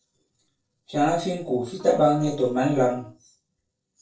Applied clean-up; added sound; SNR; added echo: neural separator model SepFormer DNS4.